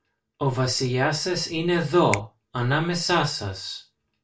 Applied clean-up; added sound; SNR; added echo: none; Finger snapping; 15 dB; reverberation time 0.3 s.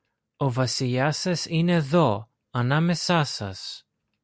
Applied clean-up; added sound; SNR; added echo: none; none; none; none.